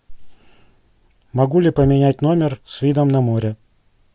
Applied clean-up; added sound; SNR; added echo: none; none; none; none.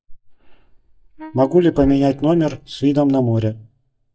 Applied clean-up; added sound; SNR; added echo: neural mask model DeepFilterNet 3.